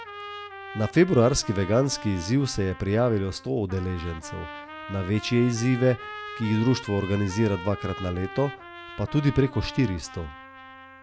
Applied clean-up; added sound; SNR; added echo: none; Trumpet; 14 dB; none.